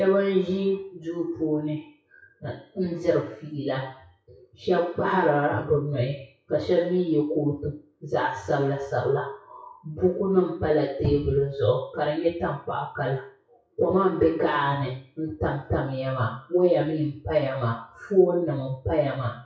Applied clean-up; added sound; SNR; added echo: classical method WPE with log-MMSE.